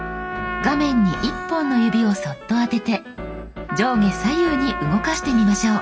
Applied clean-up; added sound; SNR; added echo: none; Trumpet; 10 dB; reverberation time 1.9 s.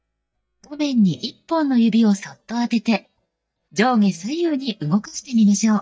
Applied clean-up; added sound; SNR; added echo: neural mask model DeepFilterNet 3.